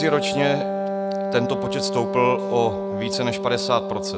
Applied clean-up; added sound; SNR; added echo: none; Wind instrument, woodwind instrument; 2 dB; none.